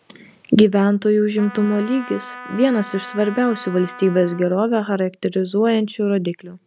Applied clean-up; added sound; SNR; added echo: none; Trumpet; 17 dB; none.